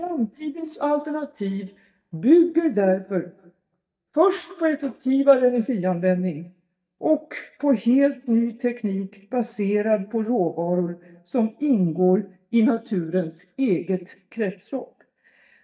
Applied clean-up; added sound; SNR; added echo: neural mask model DeepFilterNet 3.